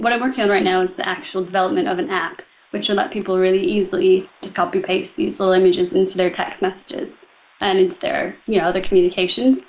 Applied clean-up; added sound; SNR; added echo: neural mask model Resemble Enhance denoiser.